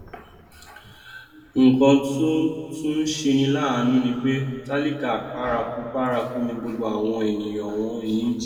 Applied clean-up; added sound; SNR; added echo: none; none; none; reverberation time 1.9 s.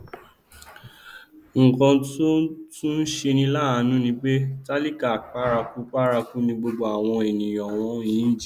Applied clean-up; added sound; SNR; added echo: none; none; none; none.